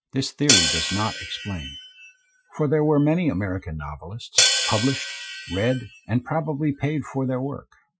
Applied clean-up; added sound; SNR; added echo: classical method Wiener filter.